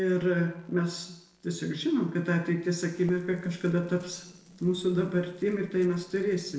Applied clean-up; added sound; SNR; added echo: neural separator model SepFormer DNS4.